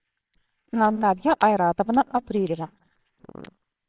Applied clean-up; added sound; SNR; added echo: neural separator model SepFormer WHAMR!.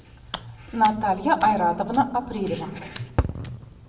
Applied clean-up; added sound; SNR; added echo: none; Hands; 16 dB; reverberation time 1.0 s.